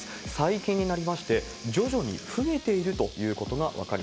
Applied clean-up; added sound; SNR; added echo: none; Water tap, faucet; 17 dB; none.